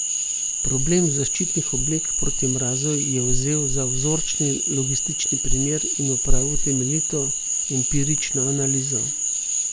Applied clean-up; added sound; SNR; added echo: none; Cricket / Frog; 0 dB; none.